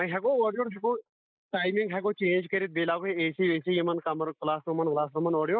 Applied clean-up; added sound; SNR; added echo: neural mask model Resemble Enhance denoiser.